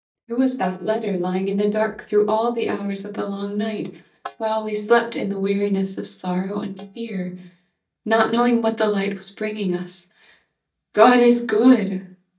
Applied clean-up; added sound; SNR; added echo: neural mask model DeepFilterNet 3.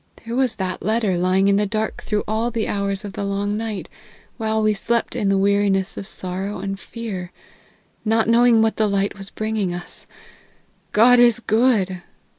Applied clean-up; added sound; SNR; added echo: none; none; none; none.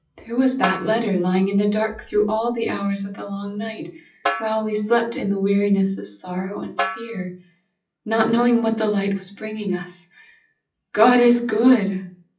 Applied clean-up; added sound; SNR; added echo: classical method WPE with log-MMSE.